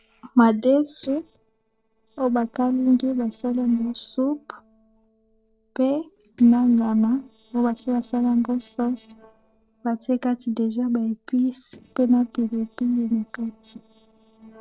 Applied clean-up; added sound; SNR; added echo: neural separator model SepFormer DNS4.